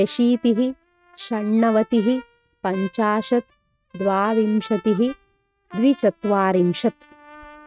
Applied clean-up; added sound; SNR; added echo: neural mask model RNNoise.